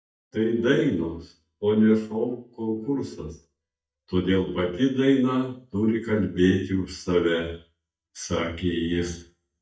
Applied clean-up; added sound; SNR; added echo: neural mask model DeepFilterNet 3.